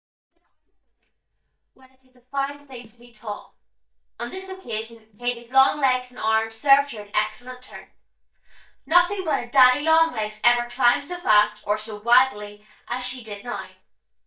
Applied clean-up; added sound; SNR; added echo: neural mask model DeepFilterNet 3.